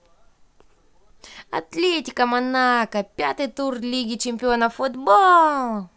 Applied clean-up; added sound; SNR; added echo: none; none; none; none.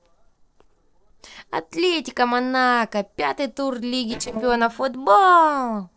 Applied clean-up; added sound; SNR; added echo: neural separator model SepFormer DNS4.